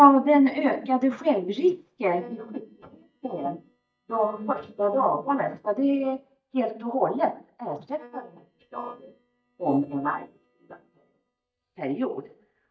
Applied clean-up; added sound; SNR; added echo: neural mask model DeepFilterNet 3.